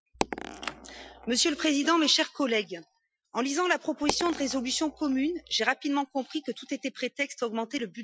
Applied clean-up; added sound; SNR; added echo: classical method Wiener filter.